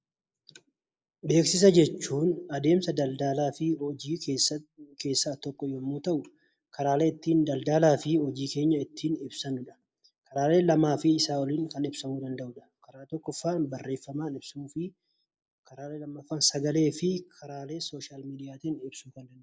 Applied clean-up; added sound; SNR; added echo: neural mask model Resemble Enhance denoiser.